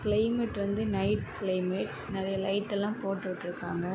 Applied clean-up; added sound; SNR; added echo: none; none; none; none.